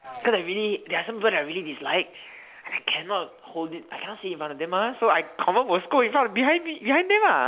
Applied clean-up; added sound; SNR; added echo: none; none; none; none.